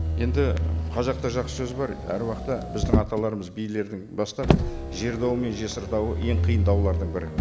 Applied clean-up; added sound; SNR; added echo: none; Motor vehicle (road); -2 dB; none.